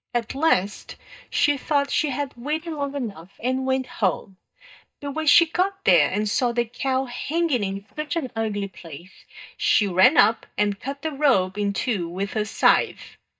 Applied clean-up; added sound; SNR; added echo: neural mask model DeepFilterNet 3.